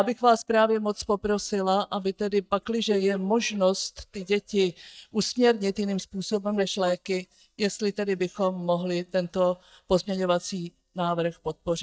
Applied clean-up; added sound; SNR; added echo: neural mask model DeepFilterNet 3.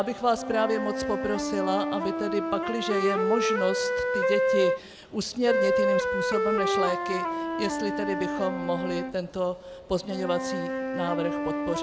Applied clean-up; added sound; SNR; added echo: none; Wind instrument, woodwind instrument; -1 dB; none.